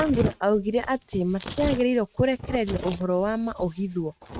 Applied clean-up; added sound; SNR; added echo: neural mask model RNNoise.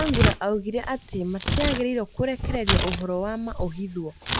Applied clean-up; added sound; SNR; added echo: none; Tearing; 0 dB; none.